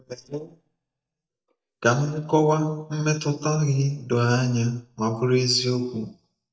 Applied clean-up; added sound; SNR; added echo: neural mask model DeepFilterNet 3.